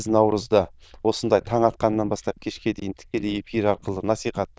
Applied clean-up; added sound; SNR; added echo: neural diffusion model UNIVERSE++.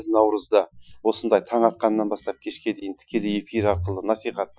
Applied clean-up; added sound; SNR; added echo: classical method Wiener filter.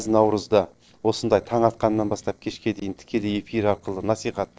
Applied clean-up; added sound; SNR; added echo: neural separator model SepFormer DNS4.